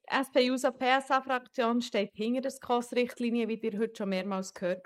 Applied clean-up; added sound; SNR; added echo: neural mask model Resemble Enhance denoiser.